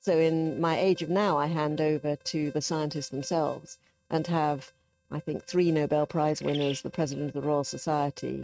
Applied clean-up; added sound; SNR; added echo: neural mask model RNNoise.